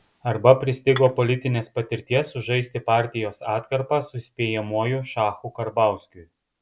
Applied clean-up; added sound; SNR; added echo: none; Dishes, pots, and pans / Chink, clink; 13 dB; none.